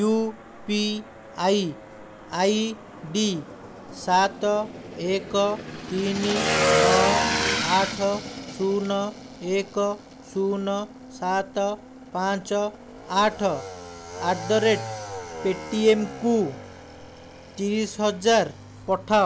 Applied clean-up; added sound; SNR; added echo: none; Motorcycle / Engine; 6 dB; none.